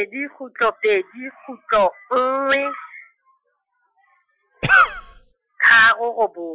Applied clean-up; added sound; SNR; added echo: classical method Wiener filter.